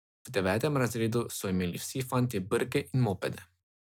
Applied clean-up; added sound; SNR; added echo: none; none; none; none.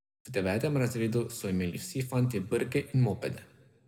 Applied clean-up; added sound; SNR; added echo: none; none; none; reverberation time 1.0 s.